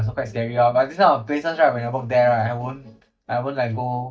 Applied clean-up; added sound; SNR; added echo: neural mask model DeepFilterNet 3.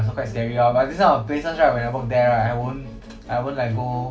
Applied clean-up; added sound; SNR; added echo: none; Musical instrument; 19 dB; reverberation time 0.2 s.